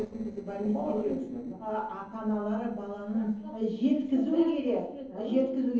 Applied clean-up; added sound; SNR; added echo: neural separator model SepFormer DNS4.